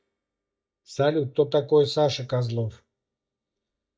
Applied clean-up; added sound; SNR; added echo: neural mask model DeepFilterNet 3.